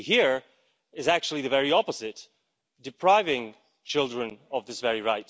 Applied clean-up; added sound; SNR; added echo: none; none; none; none.